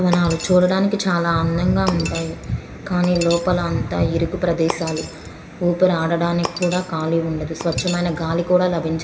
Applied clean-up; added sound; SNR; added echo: none; Shatter; 14 dB; reverberation time 2.0 s.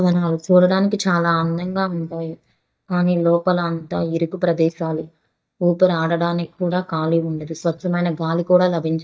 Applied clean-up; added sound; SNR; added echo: neural mask model DeepFilterNet 3.